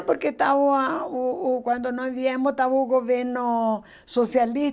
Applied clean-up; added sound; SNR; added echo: none; none; none; none.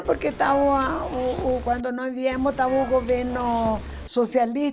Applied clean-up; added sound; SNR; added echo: none; Zipper (clothing) / Telephone; 11 dB; none.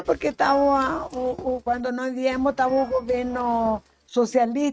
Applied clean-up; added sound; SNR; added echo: neural mask model RNNoise.